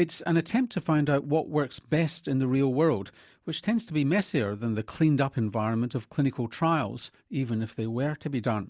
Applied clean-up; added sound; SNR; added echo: none; none; none; none.